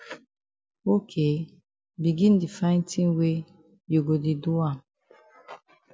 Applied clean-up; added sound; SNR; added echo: none; none; none; none.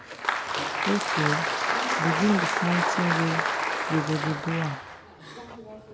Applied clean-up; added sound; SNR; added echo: none; Applause; -2 dB; none.